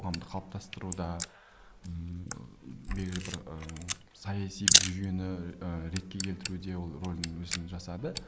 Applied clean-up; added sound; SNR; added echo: neural mask model Resemble Enhance denoiser.